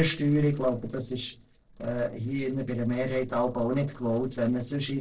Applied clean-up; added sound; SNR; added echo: neural separator model SepFormer DNS4.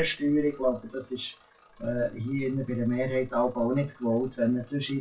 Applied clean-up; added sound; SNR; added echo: classical method WPE with log-MMSE.